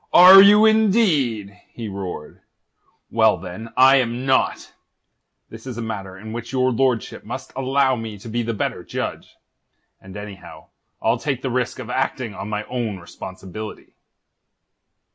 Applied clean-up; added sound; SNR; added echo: none; none; none; none.